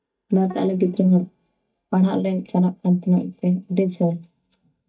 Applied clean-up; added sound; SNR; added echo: neural mask model DeepFilterNet 3.